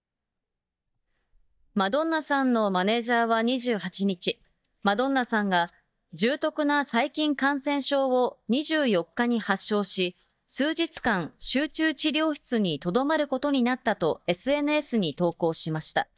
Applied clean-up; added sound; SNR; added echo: neural mask model DeepFilterNet 3.